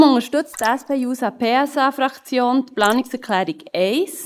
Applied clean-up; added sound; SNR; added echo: neural mask model Resemble Enhance denoiser.